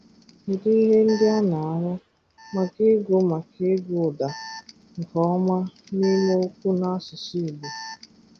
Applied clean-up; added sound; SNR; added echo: none; Alarm; 20 dB; none.